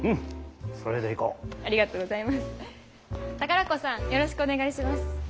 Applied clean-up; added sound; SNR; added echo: none; none; none; none.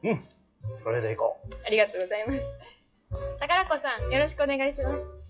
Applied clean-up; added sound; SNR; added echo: classical method WPE with log-MMSE.